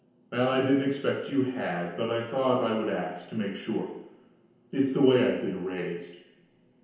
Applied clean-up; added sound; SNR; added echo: none; none; none; reverberation time 1.0 s.